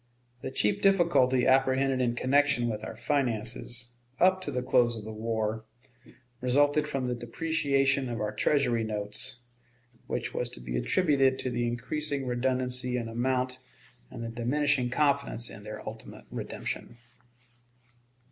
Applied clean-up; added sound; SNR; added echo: none; none; none; none.